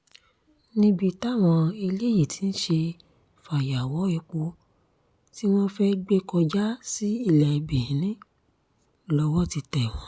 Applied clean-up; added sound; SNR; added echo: none; none; none; none.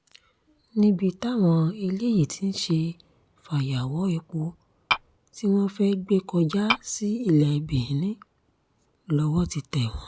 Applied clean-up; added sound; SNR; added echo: none; Tap / Glass; 2 dB; none.